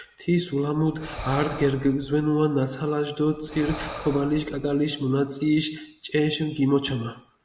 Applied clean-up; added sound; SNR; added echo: none; Breathing; 13 dB; none.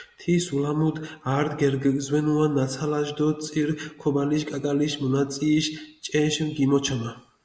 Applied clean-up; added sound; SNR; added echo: none; none; none; none.